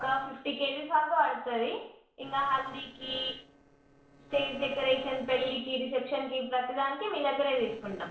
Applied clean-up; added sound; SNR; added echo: neural separator model SepFormer DNS4.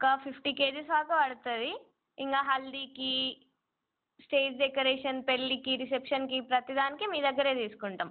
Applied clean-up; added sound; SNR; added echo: none; none; none; none.